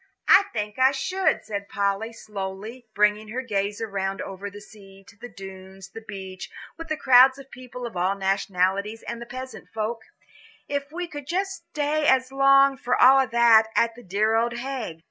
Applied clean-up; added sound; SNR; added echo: none; none; none; none.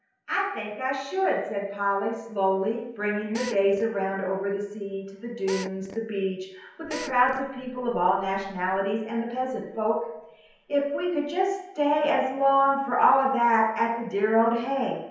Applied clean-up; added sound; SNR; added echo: none; Drill; 13 dB; reverberation time 0.9 s.